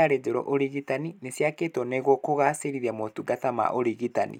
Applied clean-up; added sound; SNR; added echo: none; none; none; none.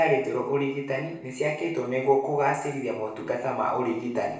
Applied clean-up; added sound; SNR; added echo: none; none; none; reverberation time 0.7 s.